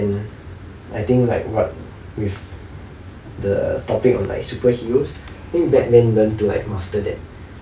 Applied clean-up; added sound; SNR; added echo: none; none; none; none.